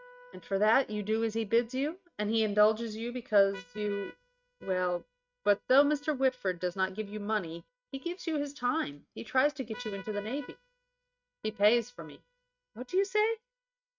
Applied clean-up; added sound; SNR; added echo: neural mask model RNNoise.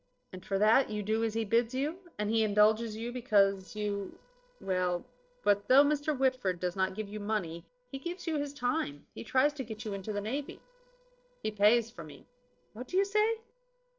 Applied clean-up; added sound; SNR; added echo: neural separator model SepFormer DNS4.